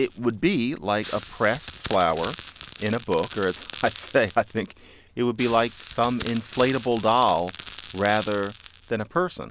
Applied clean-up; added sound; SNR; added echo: none; Crackle; 11 dB; none.